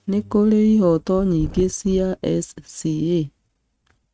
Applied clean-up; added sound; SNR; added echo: neural mask model RNNoise.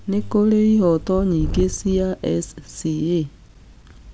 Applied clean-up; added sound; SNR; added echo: none; Purr; 9 dB; none.